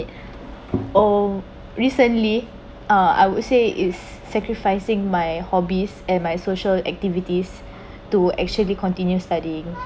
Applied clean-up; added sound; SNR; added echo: none; none; none; none.